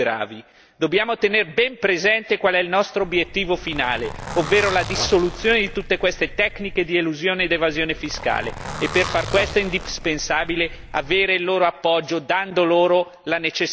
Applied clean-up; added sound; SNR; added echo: none; Zipper (clothing); 11 dB; none.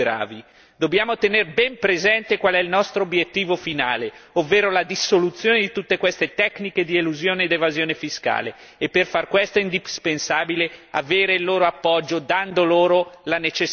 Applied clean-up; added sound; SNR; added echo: none; none; none; none.